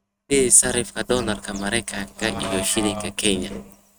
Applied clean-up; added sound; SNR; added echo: neural mask model RNNoise.